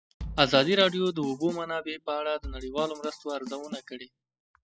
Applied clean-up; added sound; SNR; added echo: classical method spectral subtraction.